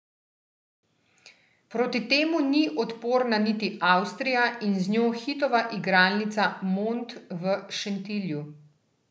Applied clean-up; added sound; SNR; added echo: none; none; none; none.